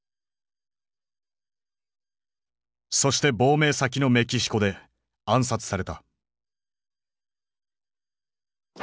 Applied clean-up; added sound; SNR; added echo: none; none; none; none.